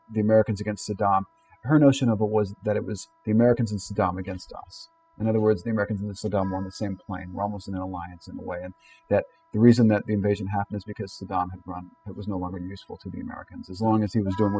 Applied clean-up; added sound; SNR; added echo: classical method spectral subtraction.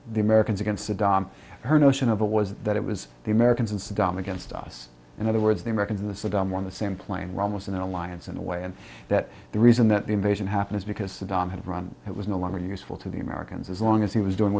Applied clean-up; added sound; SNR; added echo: none; none; none; none.